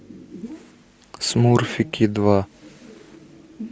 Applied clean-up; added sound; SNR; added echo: none; none; none; none.